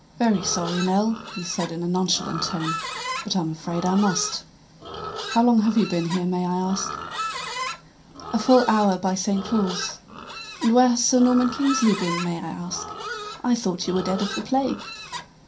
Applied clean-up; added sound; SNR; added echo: none; Livestock, farm animals, working animals; 10 dB; reverberation time 0.3 s.